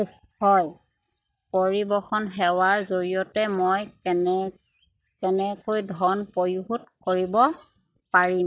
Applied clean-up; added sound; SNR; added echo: neural mask model DeepFilterNet 3.